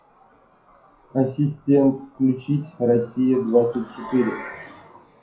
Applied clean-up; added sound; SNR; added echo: classical method WPE with log-MMSE.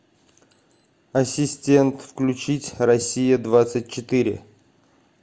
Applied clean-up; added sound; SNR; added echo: none; none; none; none.